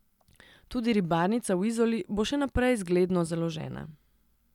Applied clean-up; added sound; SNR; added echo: none; none; none; none.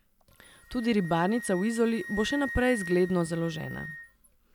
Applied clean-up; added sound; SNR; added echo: none; Wind instrument, woodwind instrument; 13 dB; none.